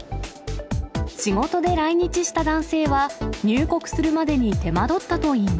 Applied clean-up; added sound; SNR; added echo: none; none; none; none.